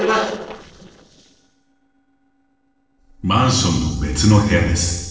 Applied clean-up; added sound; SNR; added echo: neural separator model SepFormer DNS4.